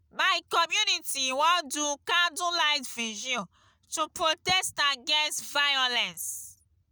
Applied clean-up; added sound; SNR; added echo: none; none; none; none.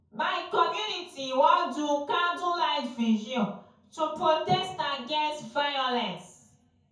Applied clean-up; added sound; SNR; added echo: none; none; none; reverberation time 0.6 s.